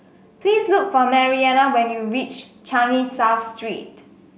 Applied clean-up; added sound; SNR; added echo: none; none; none; none.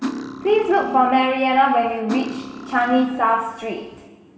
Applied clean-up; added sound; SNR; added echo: none; Cutlery, silverware; 12 dB; reverberation time 1.3 s.